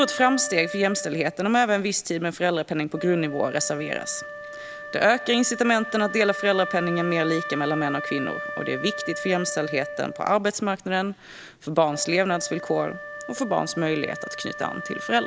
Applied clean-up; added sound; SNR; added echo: none; Wind instrument, woodwind instrument; 10 dB; none.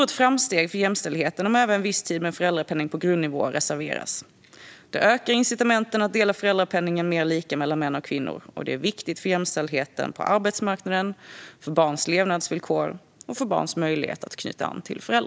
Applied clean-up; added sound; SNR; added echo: none; none; none; none.